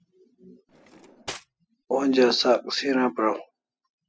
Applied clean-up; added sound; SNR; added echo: classical method spectral subtraction.